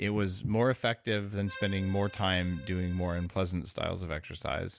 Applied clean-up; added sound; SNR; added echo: none; Accordion; 17 dB; none.